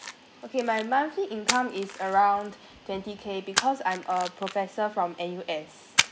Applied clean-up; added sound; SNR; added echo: none; Splash, splatter; 6 dB; none.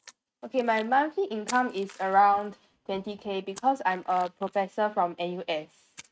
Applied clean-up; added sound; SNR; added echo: neural mask model RNNoise.